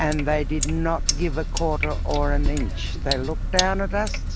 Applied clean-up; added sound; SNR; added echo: none; Sink (filling or washing); -2 dB; none.